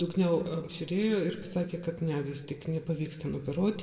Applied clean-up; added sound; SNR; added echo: none; none; none; reverberation time 1.2 s.